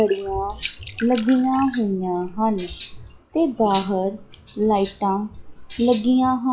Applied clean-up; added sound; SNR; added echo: classical method log-MMSE.